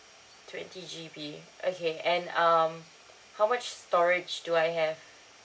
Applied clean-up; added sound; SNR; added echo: none; none; none; none.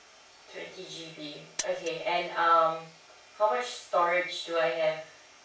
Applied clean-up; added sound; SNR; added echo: none; Mechanisms; 11 dB; reverberation time 0.3 s.